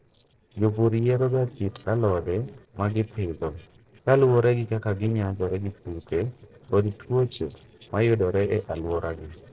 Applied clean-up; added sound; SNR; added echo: neural separator model SepFormer DNS4.